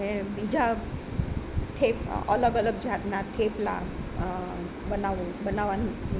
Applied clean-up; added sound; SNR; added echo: none; none; none; none.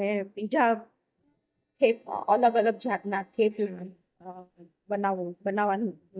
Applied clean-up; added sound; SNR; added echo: neural mask model DeepFilterNet 3.